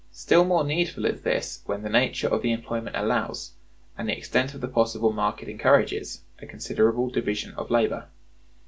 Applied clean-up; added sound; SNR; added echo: none; none; none; none.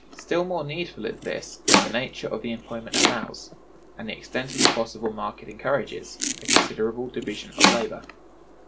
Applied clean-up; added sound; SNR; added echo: none; Domestic sounds, home sounds; -3 dB; none.